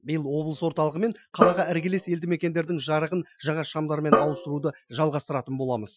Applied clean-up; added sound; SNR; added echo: classical method Wiener filter.